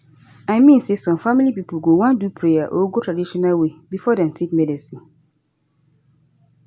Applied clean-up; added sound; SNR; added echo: none; none; none; none.